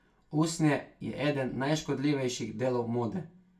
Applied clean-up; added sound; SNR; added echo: none; none; none; reverberation time 0.2 s.